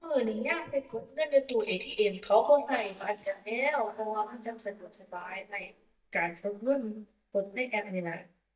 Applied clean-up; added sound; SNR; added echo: neural mask model DeepFilterNet 3.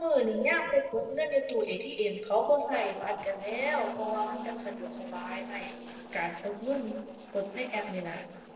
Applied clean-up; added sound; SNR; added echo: neural separator model SepFormer DNS4.